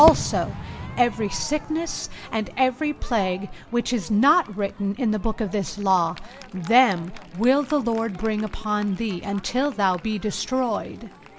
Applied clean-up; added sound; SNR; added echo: none; Crowd / Fireworks; 14 dB; reverberation time 0.3 s.